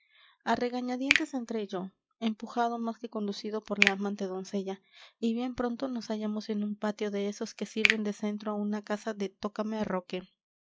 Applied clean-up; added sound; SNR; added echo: classical method log-MMSE.